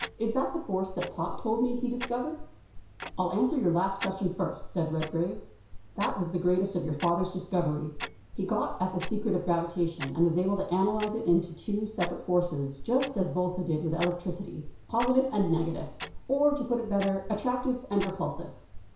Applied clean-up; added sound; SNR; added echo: none; Clock; 11 dB; reverberation time 0.6 s.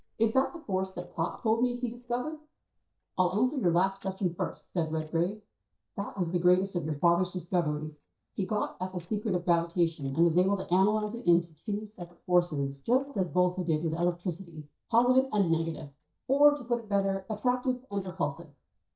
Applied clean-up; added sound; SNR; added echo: neural mask model DeepFilterNet 3.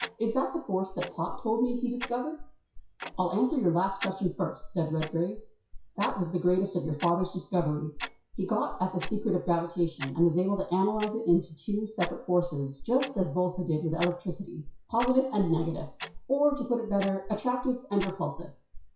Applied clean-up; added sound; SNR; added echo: classical method WPE with log-MMSE.